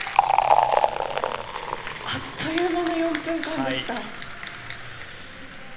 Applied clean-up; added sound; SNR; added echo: none; Fill (with liquid); -3 dB; reverberation time 0.8 s.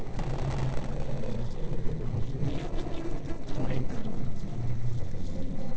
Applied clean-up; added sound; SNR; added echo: neural separator model SepFormer DNS4.